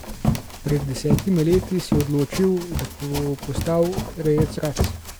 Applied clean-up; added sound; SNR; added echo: none; Run; 4 dB; none.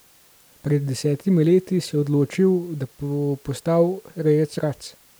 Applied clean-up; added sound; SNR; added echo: none; none; none; none.